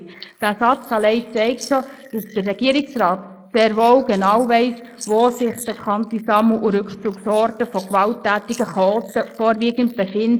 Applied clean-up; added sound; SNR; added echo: neural mask model Resemble Enhance denoiser.